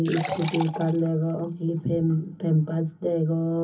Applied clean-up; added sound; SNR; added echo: none; Liquid; 13 dB; reverberation time 0.3 s.